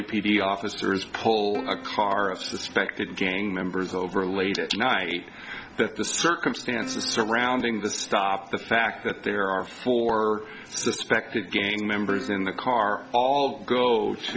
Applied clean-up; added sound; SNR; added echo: none; Plucked string instrument; 20 dB; none.